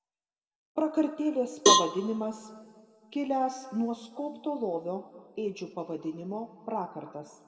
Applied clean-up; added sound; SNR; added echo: none; Cowbell; -5 dB; reverberation time 1.8 s.